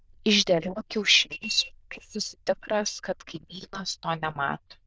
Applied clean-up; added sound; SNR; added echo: neural diffusion model UNIVERSE++.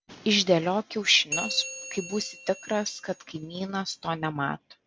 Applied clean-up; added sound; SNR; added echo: none; Bell; 11 dB; none.